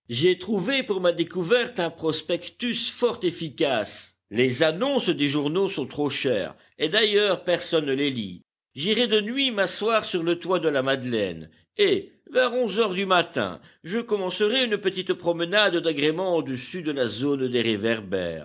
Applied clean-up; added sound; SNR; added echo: none; none; none; none.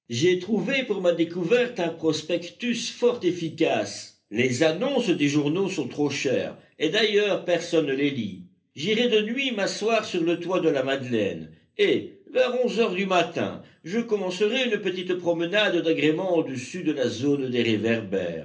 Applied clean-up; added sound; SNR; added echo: none; none; none; reverberation time 0.3 s.